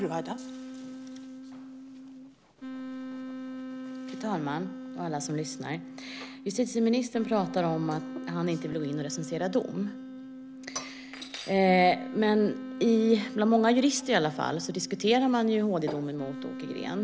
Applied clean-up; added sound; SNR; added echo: none; Cutlery, silverware / Dishes, pots, and pans + Wind instrument, woodwind instrument; 11 dB; none.